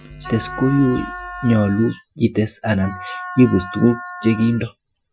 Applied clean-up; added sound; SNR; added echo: classical method Wiener filter.